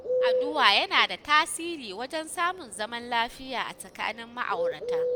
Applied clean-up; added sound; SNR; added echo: none; Bird; 4 dB; none.